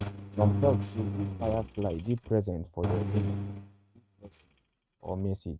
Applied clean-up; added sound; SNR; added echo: neural mask model RNNoise.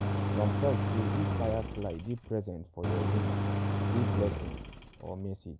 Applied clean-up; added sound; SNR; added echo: none; Engine; -3 dB; none.